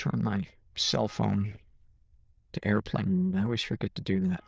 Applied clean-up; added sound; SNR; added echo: neural diffusion model UNIVERSE++.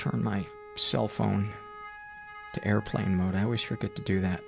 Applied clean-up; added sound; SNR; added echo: none; Wind instrument, woodwind instrument; 16 dB; none.